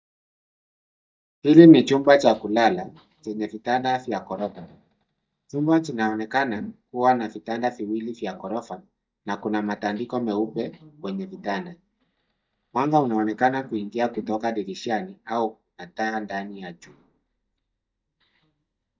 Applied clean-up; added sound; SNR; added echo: neural mask model DeepFilterNet 3.